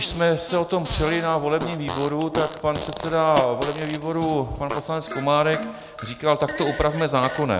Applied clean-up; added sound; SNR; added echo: none; Fart; 11 dB; none.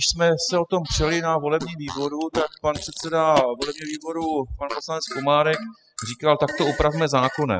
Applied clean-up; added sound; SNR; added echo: classical method spectral subtraction.